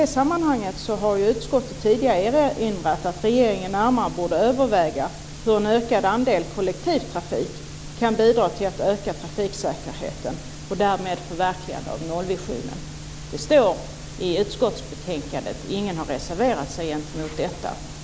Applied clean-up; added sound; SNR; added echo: none; none; none; none.